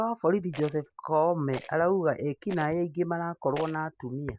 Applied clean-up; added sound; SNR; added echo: none; Rattle; 18 dB; none.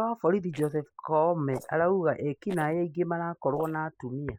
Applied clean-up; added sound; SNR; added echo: neural mask model Resemble Enhance denoiser.